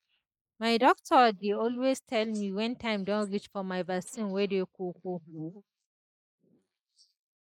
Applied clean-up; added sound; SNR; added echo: neural mask model Resemble Enhance denoiser.